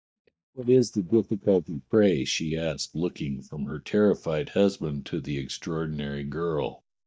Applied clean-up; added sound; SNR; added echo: neural mask model DeepFilterNet 3.